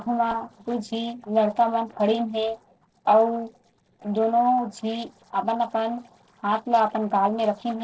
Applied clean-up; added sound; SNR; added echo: neural separator model SepFormer DNS4.